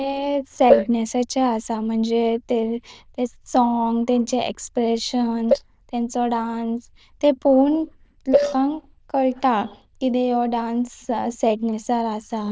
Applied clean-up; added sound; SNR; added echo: neural diffusion model UNIVERSE++.